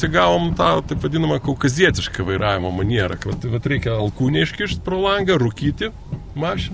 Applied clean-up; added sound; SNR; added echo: none; none; none; none.